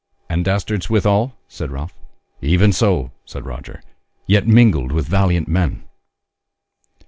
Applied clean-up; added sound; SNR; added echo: none; none; none; none.